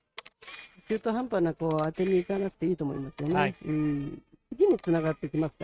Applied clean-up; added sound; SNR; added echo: neural mask model RNNoise.